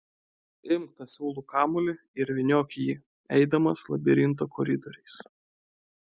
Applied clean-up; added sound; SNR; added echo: none; none; none; none.